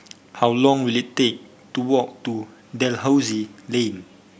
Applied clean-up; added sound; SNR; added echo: none; none; none; none.